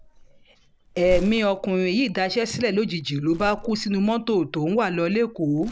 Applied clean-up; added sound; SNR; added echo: none; Crumpling, crinkling; 15 dB; none.